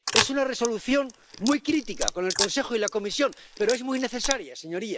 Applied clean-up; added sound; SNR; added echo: neural mask model Resemble Enhance denoiser.